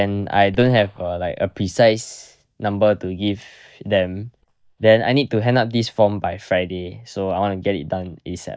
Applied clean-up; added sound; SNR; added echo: neural mask model DeepFilterNet 3.